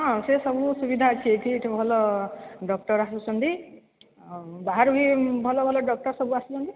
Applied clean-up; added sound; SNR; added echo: none; none; none; none.